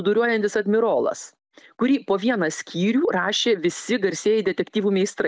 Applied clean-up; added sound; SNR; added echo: none; none; none; none.